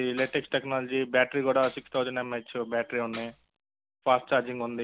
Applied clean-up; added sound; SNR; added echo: none; Tambourine; 4 dB; none.